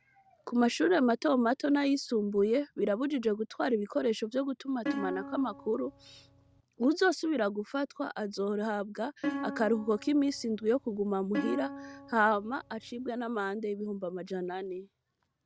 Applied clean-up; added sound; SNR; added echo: none; Plucked string instrument; 9 dB; none.